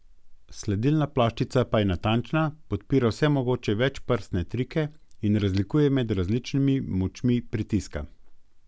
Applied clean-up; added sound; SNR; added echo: none; none; none; none.